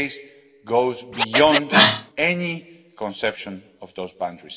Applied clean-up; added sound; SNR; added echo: none; Scratching (performance technique); -3 dB; reverberation time 1.0 s.